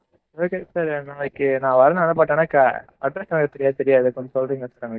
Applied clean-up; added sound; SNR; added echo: neural mask model DeepFilterNet 3.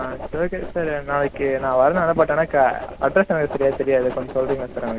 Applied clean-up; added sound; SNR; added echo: none; Writing; 12 dB; none.